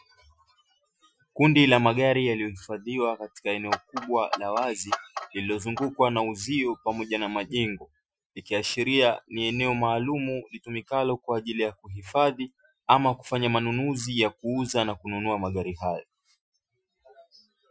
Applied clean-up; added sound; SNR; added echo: classical method Wiener filter.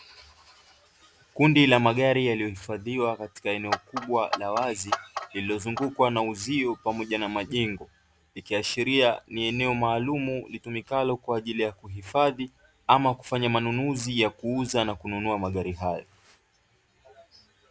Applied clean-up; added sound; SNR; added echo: none; Clock; 7 dB; none.